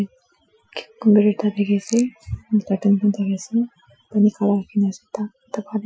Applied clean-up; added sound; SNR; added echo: classical method Wiener filter.